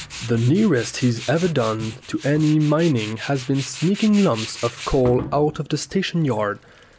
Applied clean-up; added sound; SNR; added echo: none; Tools; 16 dB; none.